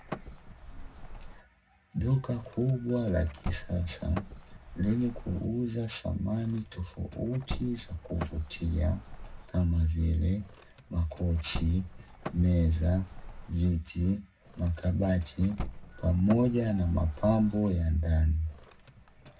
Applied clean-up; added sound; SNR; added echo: none; Car; 13 dB; reverberation time 0.4 s.